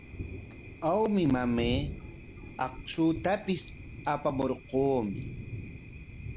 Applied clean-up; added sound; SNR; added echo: none; Thunder; 10 dB; none.